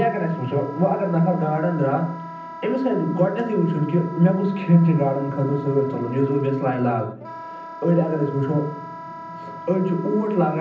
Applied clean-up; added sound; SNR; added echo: none; Wind instrument, woodwind instrument; 14 dB; reverberation time 0.6 s.